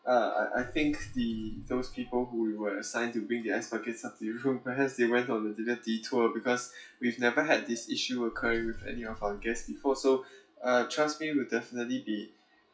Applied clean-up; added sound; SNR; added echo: classical method WPE with log-MMSE.